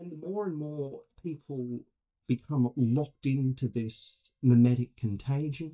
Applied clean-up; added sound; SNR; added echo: neural mask model DeepFilterNet 3.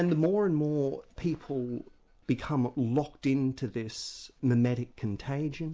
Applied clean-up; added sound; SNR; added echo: none; none; none; none.